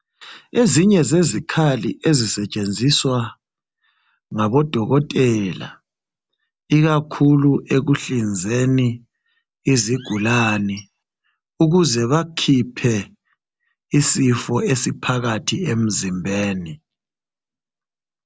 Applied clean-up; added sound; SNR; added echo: none; Chirp, tweet; 12 dB; none.